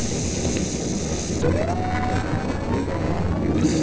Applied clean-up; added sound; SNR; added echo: neural separator model SepFormer DNS4.